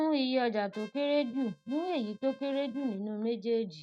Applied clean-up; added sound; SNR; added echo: neural mask model RNNoise.